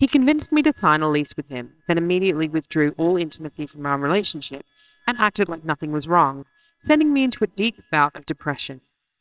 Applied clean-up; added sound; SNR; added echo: neural separator model SepFormer WHAMR!.